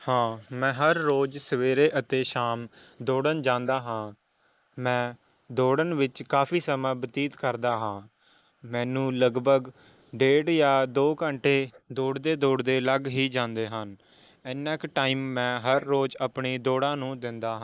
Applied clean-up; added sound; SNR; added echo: neural mask model Resemble Enhance denoiser.